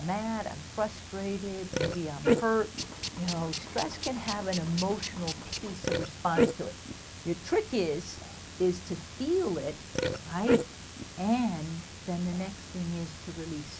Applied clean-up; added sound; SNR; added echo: none; Burping, eructation + Tools; 2 dB; none.